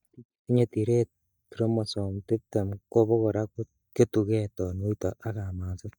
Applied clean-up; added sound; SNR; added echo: neural mask model DeepFilterNet 3.